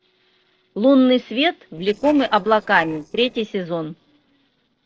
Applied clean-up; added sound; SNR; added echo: neural separator model SepFormer DNS4.